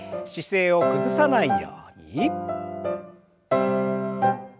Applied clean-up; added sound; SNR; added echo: none; none; none; none.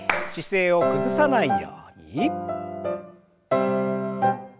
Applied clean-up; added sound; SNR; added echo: none; Clapping; 8 dB; none.